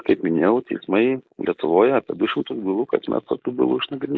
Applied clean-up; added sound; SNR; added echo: neural mask model Resemble Enhance denoiser.